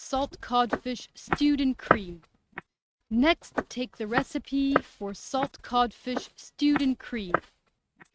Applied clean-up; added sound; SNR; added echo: neural mask model RNNoise.